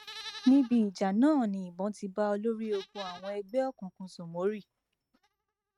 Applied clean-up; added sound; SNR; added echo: neural mask model RNNoise.